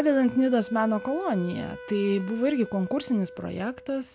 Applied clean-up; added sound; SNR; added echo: none; Wind instrument, woodwind instrument; 16 dB; none.